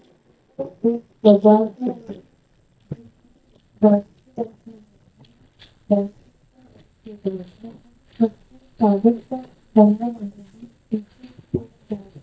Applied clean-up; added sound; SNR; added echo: neural mask model DeepFilterNet 3.